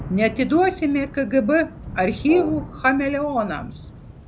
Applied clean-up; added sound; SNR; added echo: none; Brass instrument + Thunder / Rain; 14 dB; none.